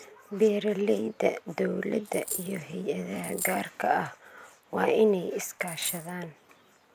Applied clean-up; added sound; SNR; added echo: none; Coin (dropping); 8 dB; none.